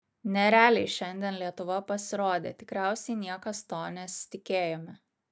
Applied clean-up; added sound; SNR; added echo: none; none; none; none.